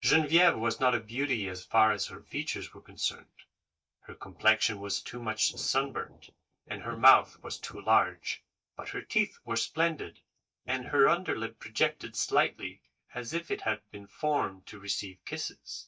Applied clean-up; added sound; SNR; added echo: neural mask model DeepFilterNet 3.